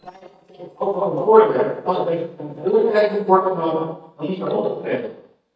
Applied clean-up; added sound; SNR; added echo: neural mask model DeepFilterNet 3.